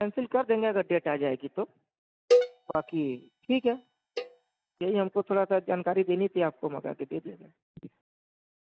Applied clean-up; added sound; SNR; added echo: neural mask model DeepFilterNet 3.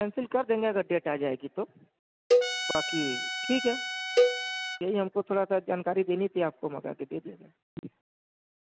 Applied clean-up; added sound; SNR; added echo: none; Trumpet + Cowbell; -2 dB; none.